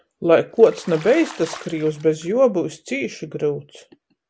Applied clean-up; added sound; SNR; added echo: none; Bathtub (filling or washing); 20 dB; none.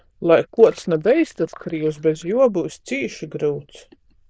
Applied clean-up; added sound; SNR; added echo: neural diffusion model UNIVERSE++.